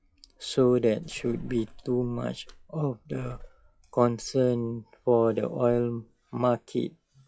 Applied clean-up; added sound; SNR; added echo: classical method log-MMSE.